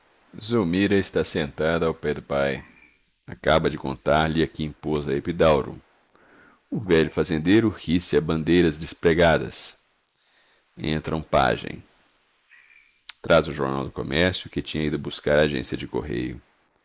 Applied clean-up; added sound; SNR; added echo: neural mask model Resemble Enhance denoiser.